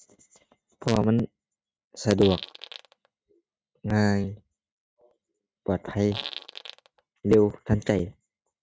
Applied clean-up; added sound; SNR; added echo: neural mask model RNNoise.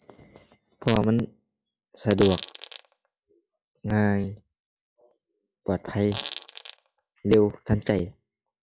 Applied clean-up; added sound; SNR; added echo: classical method log-MMSE.